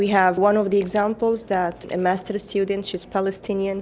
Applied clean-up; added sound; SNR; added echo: none; none; none; none.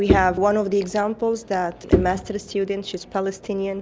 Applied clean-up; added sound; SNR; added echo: none; Bowed string instrument; 4 dB; none.